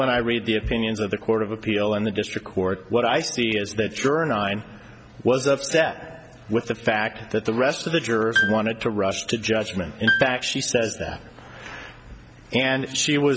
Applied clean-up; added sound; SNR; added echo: none; Piano; 5 dB; none.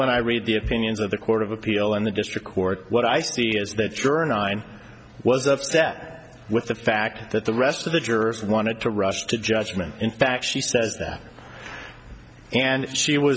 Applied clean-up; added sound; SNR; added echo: none; none; none; none.